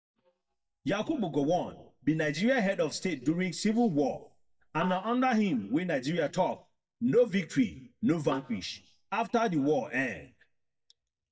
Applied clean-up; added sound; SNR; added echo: neural mask model DeepFilterNet 3.